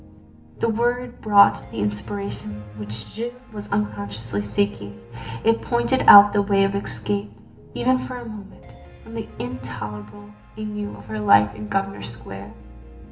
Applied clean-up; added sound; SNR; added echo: none; Piano; 18 dB; reverberation time 0.7 s.